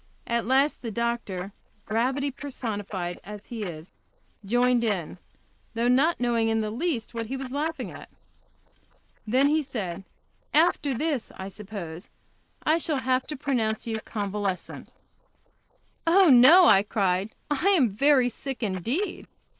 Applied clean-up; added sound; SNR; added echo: neural mask model Resemble Enhance denoiser.